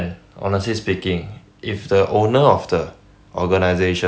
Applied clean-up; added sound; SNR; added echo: none; none; none; none.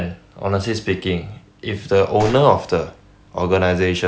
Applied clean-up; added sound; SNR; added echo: none; Gunshot, gunfire; 17 dB; none.